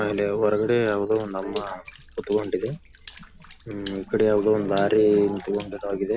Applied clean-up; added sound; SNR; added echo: none; Water / Splash, splatter; 19 dB; none.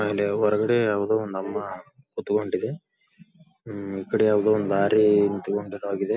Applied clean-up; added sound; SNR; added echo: none; none; none; none.